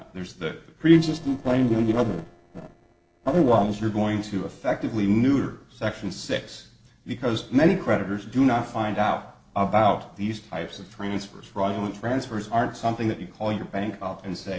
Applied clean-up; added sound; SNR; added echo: neural separator model SepFormer DNS4.